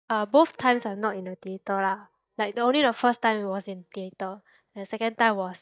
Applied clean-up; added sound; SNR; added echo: neural mask model DeepFilterNet 3.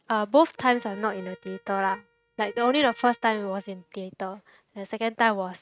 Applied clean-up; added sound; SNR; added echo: neural mask model RNNoise.